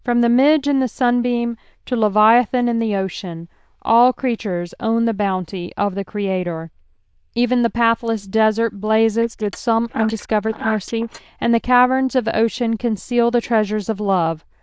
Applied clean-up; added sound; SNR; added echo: neural diffusion model UNIVERSE++.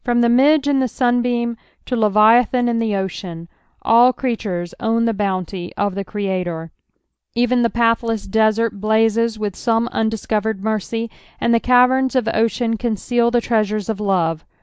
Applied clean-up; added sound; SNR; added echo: none; none; none; none.